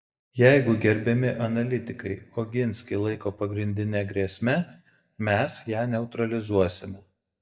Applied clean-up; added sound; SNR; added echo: neural mask model DeepFilterNet 3.